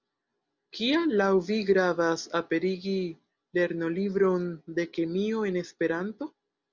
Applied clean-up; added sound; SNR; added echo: none; none; none; none.